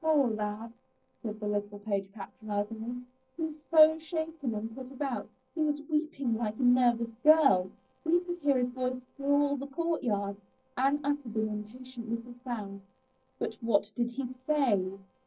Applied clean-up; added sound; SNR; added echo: neural separator model SepFormer DNS4.